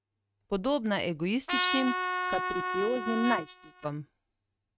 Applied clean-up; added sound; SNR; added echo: neural mask model RNNoise.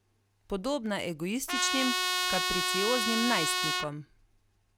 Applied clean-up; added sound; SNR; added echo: none; Trumpet; -3 dB; none.